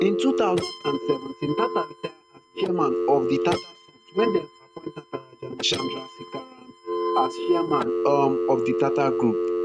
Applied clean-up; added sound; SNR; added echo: neural mask model RNNoise.